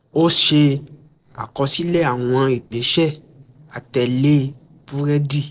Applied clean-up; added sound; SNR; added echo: neural separator model SepFormer DNS4.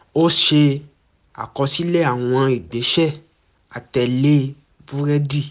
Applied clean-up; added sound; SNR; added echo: none; none; none; none.